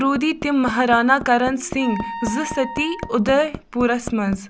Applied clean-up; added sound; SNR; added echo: none; Hammer + Wind instrument, woodwind instrument; 12 dB; none.